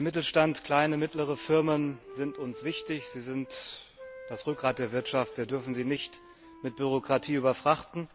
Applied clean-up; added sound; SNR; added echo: none; Wind instrument, woodwind instrument; 18 dB; none.